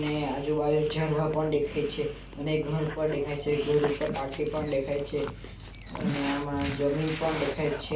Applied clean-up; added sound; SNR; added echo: none; Dog; 10 dB; reverberation time 0.3 s.